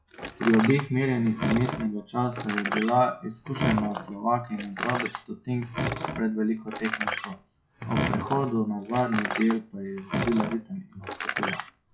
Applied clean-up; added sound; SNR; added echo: classical method WPE with log-MMSE.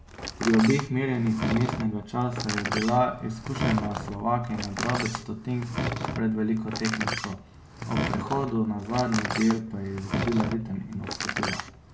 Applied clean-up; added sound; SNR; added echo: none; Door; 5 dB; reverberation time 0.2 s.